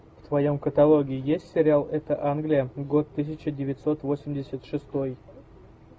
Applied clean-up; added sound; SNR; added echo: none; none; none; none.